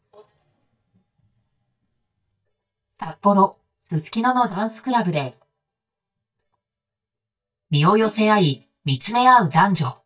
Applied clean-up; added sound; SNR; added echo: neural mask model DeepFilterNet 3.